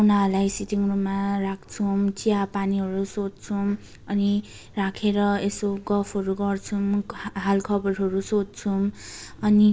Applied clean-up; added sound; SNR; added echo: none; none; none; none.